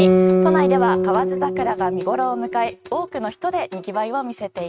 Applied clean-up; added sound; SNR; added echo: neural mask model RNNoise.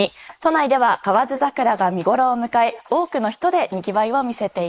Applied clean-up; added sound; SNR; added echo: neural mask model Resemble Enhance denoiser.